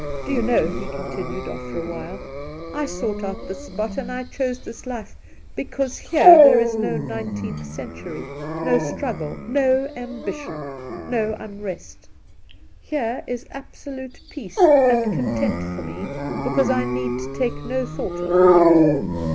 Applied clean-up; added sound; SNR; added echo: none; Dog; -4 dB; none.